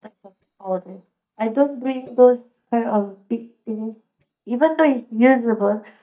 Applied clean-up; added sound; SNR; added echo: neural mask model DeepFilterNet 3.